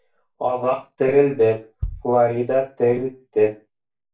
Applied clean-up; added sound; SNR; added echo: neural mask model DeepFilterNet 3.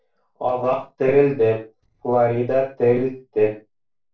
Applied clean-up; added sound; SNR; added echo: neural separator model SepFormer DNS4.